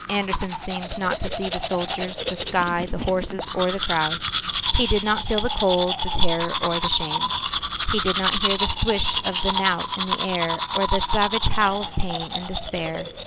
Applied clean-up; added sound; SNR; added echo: none; Domestic sounds, home sounds; 1 dB; none.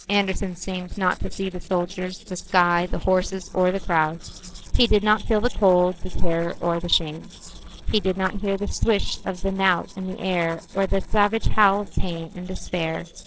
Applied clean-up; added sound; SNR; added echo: neural separator model SepFormer DNS4.